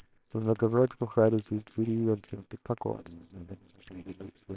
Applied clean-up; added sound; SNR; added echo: neural separator model SepFormer WHAMR!.